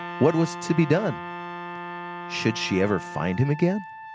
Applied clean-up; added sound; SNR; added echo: none; Wind instrument, woodwind instrument + Trumpet; 10 dB; none.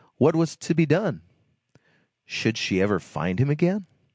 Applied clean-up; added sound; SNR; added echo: none; none; none; none.